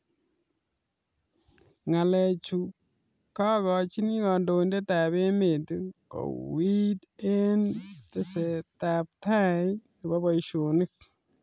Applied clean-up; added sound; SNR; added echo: none; none; none; none.